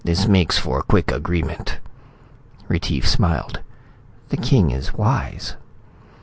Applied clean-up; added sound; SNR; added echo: none; none; none; none.